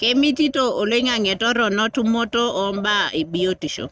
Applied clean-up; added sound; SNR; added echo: neural mask model RNNoise.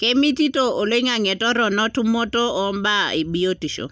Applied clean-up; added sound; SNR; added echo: none; none; none; none.